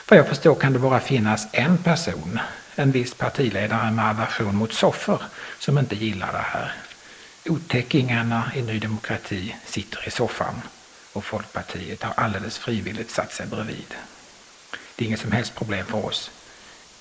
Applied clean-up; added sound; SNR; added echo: neural mask model Resemble Enhance denoiser.